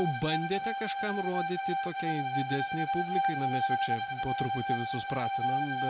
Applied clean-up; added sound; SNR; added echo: none; Bowed string instrument; -3 dB; none.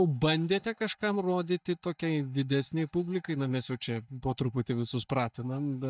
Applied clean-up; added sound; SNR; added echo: neural mask model DeepFilterNet 3.